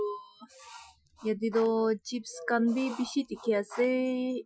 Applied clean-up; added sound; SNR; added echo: classical method Wiener filter.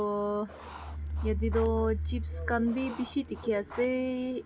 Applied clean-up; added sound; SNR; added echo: none; Writing; 18 dB; none.